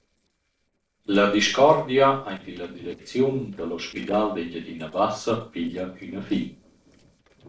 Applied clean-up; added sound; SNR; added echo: neural separator model SepFormer DNS4.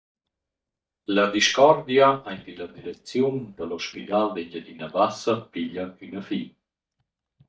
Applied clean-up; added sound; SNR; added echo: neural mask model DeepFilterNet 3.